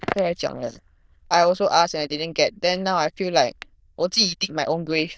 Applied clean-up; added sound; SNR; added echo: neural diffusion model UNIVERSE++.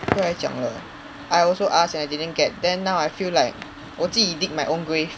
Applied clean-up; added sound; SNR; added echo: none; Crackle; 14 dB; none.